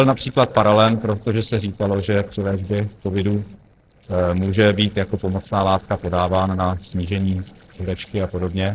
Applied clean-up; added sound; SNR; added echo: neural separator model SepFormer DNS4.